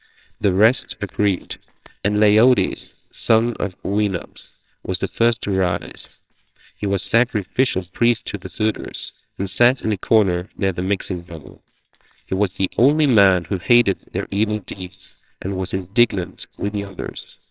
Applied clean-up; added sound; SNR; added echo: neural separator model SepFormer WHAMR!.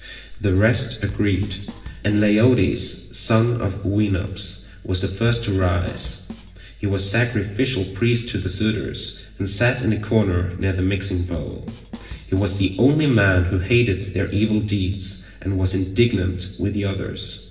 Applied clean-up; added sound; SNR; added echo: none; Bass drum / Snare drum / Drum kit; 17 dB; reverberation time 1.0 s.